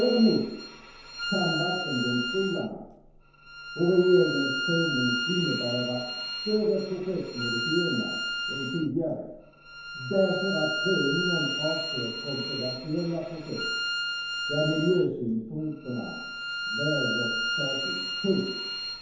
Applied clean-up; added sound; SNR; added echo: none; Bowed string instrument; 4 dB; reverberation time 1.0 s.